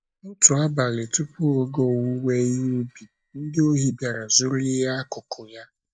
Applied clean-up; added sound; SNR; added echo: neural mask model DeepFilterNet 3.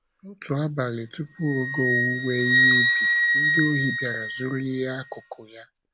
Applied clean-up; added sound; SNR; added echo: none; Wind instrument, woodwind instrument; -2 dB; none.